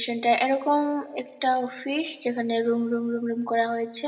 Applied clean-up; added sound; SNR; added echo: none; none; none; reverberation time 2.3 s.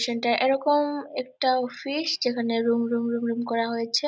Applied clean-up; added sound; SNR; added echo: none; none; none; none.